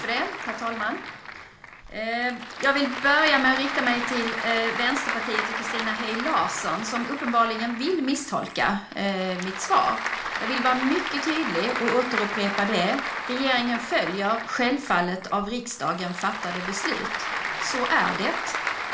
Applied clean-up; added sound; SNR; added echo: none; Applause / Crowd; 5 dB; reverberation time 0.8 s.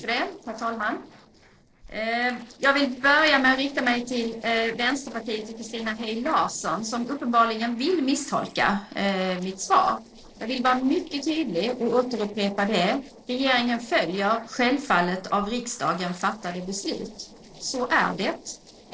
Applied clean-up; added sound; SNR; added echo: neural separator model SepFormer DNS4.